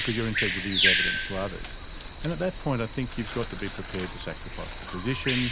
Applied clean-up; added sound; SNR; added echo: none; Bird vocalization, bird call, bird song; -1 dB; none.